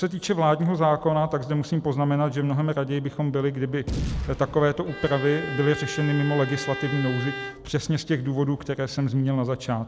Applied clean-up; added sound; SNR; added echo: none; Boom + Bowed string instrument; 8 dB; none.